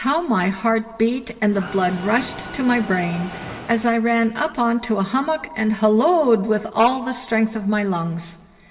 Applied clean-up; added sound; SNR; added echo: none; Mechanisms; 13 dB; reverberation time 1.8 s.